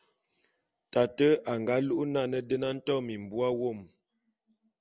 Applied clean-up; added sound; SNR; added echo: none; none; none; none.